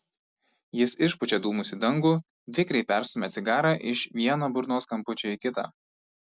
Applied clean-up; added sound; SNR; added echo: none; none; none; none.